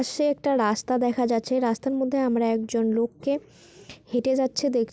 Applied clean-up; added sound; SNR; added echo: none; none; none; none.